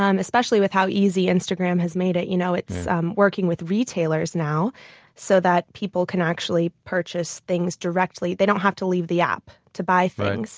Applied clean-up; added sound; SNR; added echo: none; none; none; none.